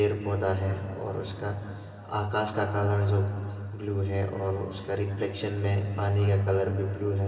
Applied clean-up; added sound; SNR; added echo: none; none; none; reverberation time 2.8 s.